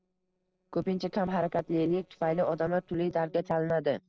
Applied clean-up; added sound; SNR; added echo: neural separator model SepFormer DNS4.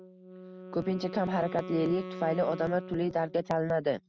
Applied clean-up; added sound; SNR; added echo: none; Wind instrument, woodwind instrument; 12 dB; none.